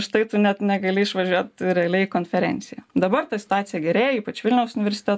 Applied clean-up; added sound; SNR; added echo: none; none; none; none.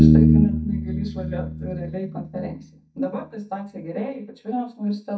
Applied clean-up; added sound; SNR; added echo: neural mask model DeepFilterNet 3.